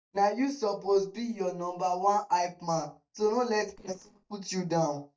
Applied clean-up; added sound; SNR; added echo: neural mask model DeepFilterNet 3.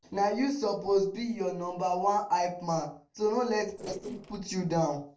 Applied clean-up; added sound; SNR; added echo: neural separator model SepFormer DNS4.